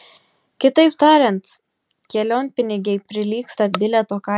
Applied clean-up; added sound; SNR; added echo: none; none; none; none.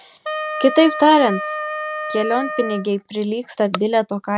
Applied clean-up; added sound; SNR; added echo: none; Wind instrument, woodwind instrument; 8 dB; none.